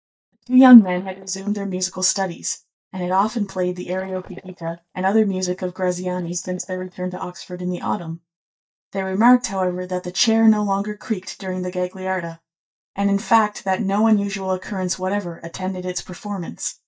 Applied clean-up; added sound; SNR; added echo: neural mask model DeepFilterNet 3.